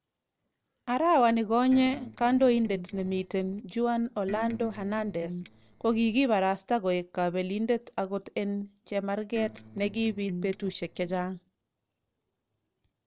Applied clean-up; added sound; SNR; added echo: neural separator model SepFormer DNS4.